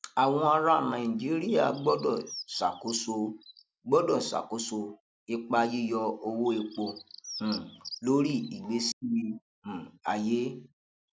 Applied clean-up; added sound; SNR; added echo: none; Bird; 17 dB; none.